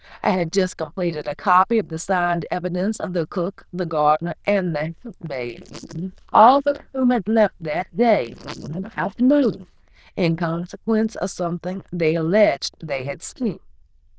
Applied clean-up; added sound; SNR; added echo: neural diffusion model UNIVERSE++.